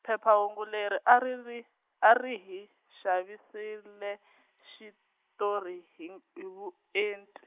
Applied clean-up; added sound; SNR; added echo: neural mask model Resemble Enhance denoiser.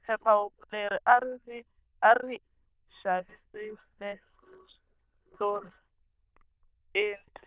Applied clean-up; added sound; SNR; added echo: neural diffusion model UNIVERSE++.